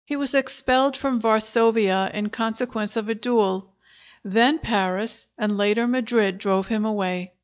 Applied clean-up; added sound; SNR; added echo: neural mask model DeepFilterNet 3.